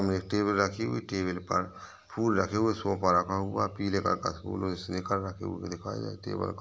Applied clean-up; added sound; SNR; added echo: none; none; none; none.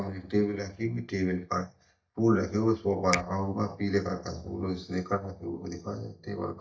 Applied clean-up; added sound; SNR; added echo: neural mask model DeepFilterNet 3.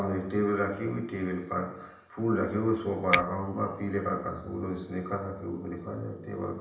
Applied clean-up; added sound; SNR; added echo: none; Finger snapping; 2 dB; reverberation time 0.8 s.